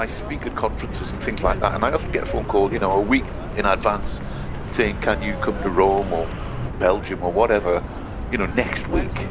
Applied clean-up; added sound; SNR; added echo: none; Car; 5 dB; none.